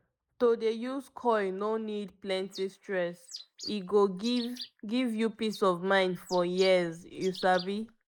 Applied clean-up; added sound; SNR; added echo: neural mask model Resemble Enhance denoiser.